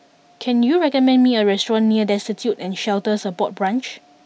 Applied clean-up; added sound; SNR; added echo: none; none; none; none.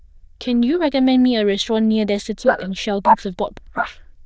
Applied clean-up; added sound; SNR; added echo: neural diffusion model UNIVERSE++.